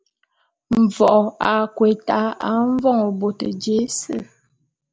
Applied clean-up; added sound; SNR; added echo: none; none; none; none.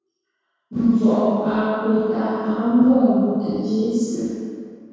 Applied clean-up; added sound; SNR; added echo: none; none; none; reverberation time 2.0 s.